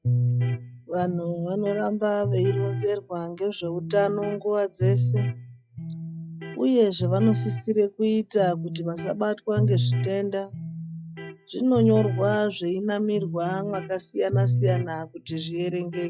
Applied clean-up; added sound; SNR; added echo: classical method log-MMSE.